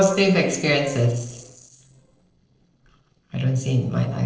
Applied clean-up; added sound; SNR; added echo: neural separator model SepFormer DNS4.